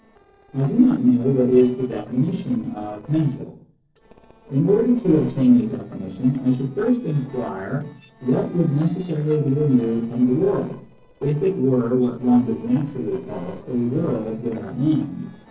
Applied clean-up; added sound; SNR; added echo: neural separator model SepFormer DNS4.